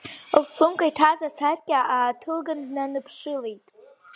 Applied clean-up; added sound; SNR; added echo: none; none; none; none.